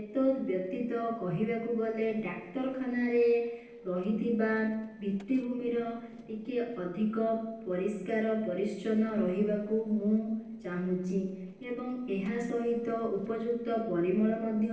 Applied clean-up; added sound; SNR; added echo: neural separator model SepFormer DNS4.